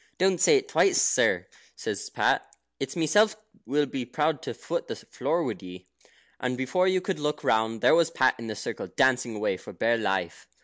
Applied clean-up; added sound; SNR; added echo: none; none; none; none.